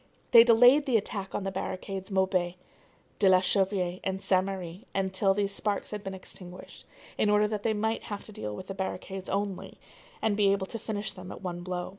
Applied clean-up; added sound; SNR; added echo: none; none; none; none.